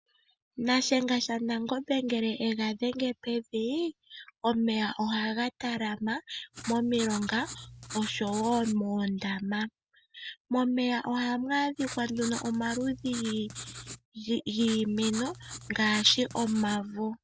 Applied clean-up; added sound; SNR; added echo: none; Writing; 12 dB; none.